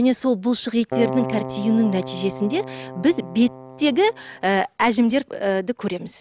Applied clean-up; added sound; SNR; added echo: none; Keyboard (musical); 10 dB; none.